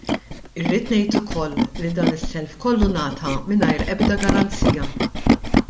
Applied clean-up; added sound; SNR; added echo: none; Tools; -1 dB; none.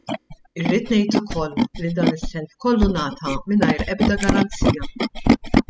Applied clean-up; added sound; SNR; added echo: classical method spectral subtraction.